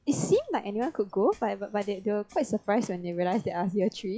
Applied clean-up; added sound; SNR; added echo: classical method log-MMSE.